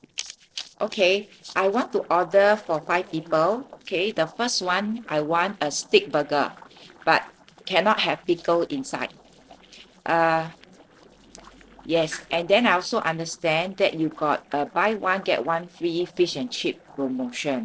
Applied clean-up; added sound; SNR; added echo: neural separator model SepFormer DNS4.